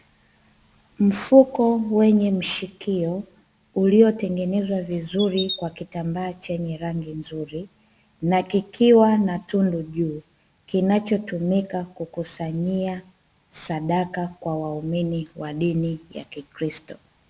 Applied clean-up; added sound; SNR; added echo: none; Chirp, tweet; 11 dB; none.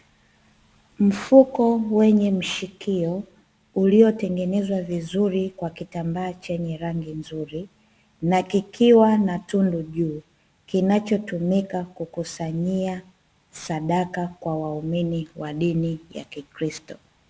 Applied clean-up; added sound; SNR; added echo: none; none; none; none.